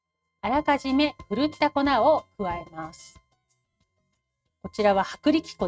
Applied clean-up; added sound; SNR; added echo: neural mask model RNNoise.